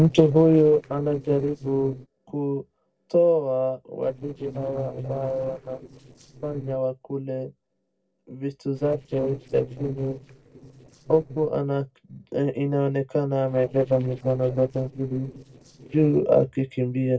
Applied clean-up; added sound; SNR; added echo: neural separator model SepFormer DNS4.